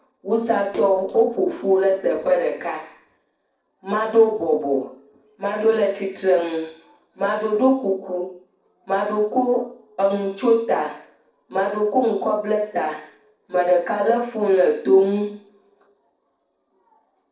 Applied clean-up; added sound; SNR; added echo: neural separator model SepFormer DNS4.